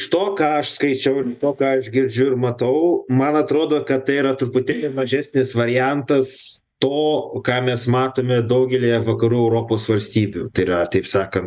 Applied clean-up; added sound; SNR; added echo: neural mask model DeepFilterNet 3.